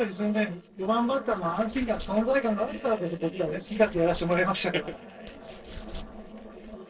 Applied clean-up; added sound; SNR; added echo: neural separator model SepFormer DNS4.